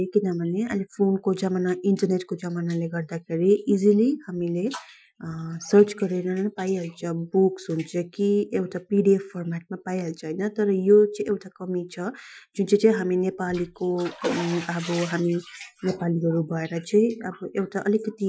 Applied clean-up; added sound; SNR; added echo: classical method Wiener filter.